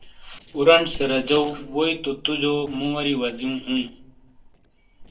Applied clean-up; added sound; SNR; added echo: neural separator model SepFormer DNS4.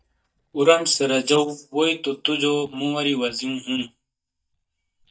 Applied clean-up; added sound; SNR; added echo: neural mask model DeepFilterNet 3.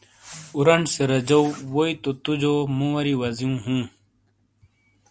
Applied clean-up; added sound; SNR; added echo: none; none; none; none.